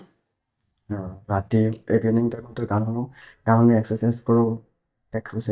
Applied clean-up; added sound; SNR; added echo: neural mask model DeepFilterNet 3.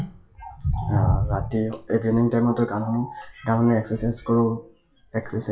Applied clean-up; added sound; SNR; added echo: classical method WPE with log-MMSE.